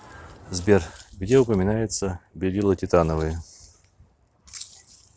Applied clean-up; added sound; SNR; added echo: none; none; none; none.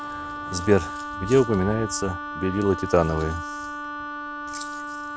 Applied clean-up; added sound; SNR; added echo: none; Wind instrument, woodwind instrument; 7 dB; none.